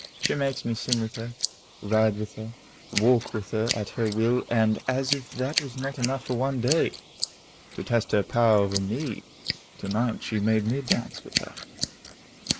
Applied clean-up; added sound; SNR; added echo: neural mask model Resemble Enhance denoiser.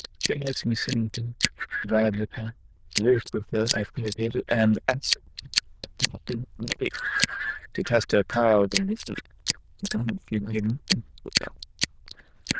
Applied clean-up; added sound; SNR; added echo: neural diffusion model UNIVERSE++.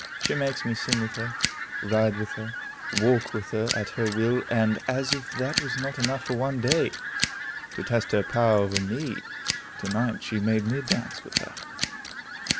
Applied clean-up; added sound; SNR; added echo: none; Fowl + Scissors; 5 dB; none.